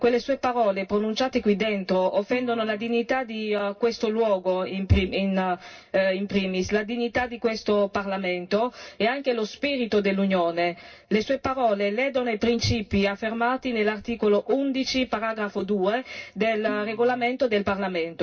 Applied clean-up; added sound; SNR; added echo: neural separator model SepFormer DNS4.